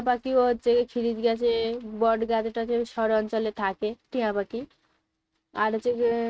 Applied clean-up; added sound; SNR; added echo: neural mask model RNNoise.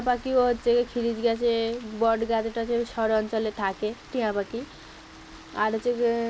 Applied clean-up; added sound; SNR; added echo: none; Rain; 19 dB; none.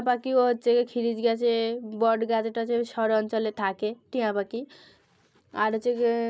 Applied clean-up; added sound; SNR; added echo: none; none; none; none.